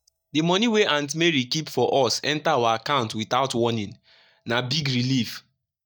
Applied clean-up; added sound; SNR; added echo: neural mask model DeepFilterNet 3.